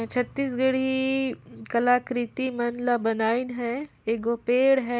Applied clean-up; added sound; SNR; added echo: none; none; none; none.